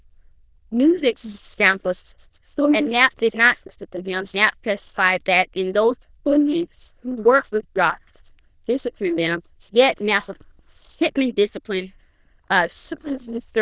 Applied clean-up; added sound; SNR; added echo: neural diffusion model UNIVERSE++.